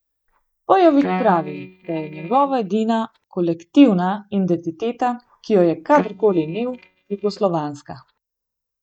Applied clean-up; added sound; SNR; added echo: neural mask model DeepFilterNet 3.